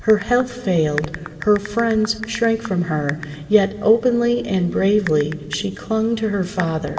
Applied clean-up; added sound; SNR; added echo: none; Typing; 15 dB; reverberation time 1.8 s.